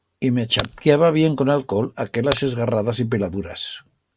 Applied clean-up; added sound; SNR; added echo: none; Crack; 8 dB; none.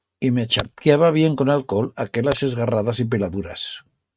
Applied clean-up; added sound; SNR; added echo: neural mask model RNNoise.